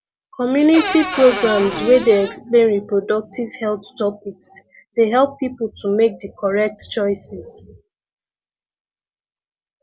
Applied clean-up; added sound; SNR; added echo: none; Cupboard open or close / Door; 5 dB; none.